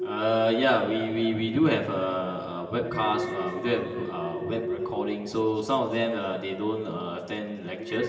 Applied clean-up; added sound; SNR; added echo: none; Alarm; 10 dB; reverberation time 2.3 s.